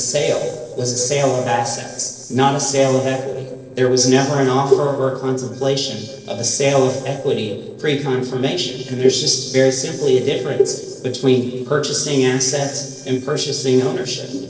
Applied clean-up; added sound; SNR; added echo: neural separator model SepFormer DNS4.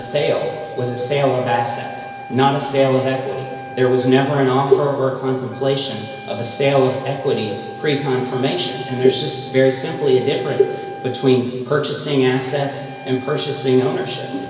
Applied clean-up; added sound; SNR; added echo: none; Wind instrument, woodwind instrument; 16 dB; reverberation time 2.3 s.